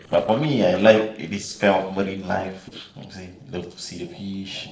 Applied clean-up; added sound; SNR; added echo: neural separator model SepFormer DNS4.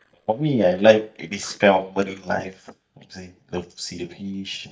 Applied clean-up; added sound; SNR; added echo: neural mask model DeepFilterNet 3.